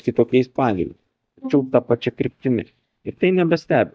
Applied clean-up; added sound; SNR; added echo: neural mask model DeepFilterNet 3.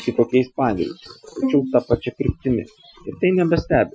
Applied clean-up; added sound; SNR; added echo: classical method Wiener filter.